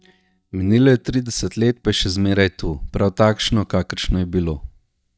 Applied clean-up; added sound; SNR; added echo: neural mask model DeepFilterNet 3.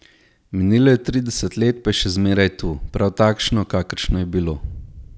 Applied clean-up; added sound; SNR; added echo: none; none; none; none.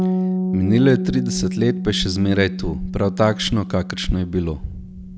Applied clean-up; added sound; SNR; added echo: none; Bass guitar; 5 dB; none.